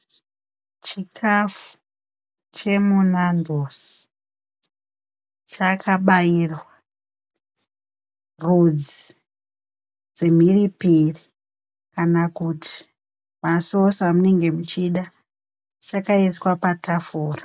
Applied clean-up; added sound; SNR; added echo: none; none; none; none.